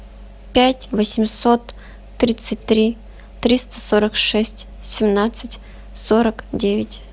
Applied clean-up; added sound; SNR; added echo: none; none; none; none.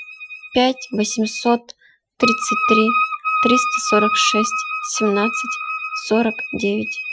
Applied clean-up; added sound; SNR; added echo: classical method Wiener filter.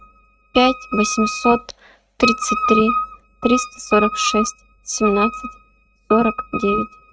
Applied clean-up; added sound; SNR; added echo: neural mask model RNNoise.